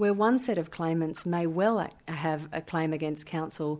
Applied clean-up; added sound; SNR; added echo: none; none; none; none.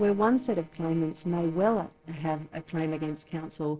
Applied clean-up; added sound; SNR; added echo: neural separator model SepFormer DNS4.